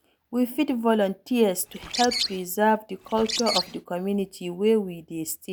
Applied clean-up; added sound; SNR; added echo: none; Bird; 5 dB; none.